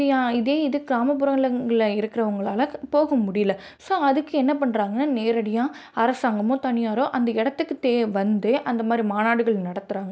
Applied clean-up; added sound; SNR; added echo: none; none; none; none.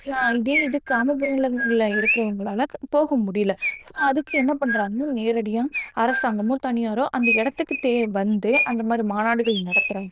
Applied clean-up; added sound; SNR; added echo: neural diffusion model UNIVERSE++.